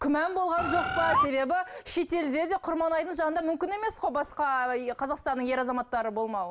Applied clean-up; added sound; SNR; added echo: none; Bird; -1 dB; none.